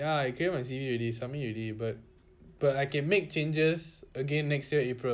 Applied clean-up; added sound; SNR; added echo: none; none; none; none.